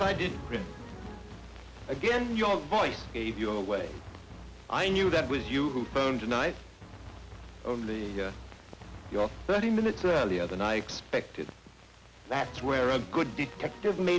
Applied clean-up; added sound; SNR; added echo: none; Drum; 14 dB; none.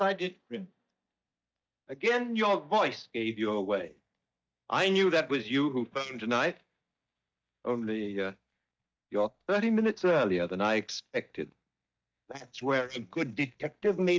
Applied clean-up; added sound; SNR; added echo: neural mask model DeepFilterNet 3.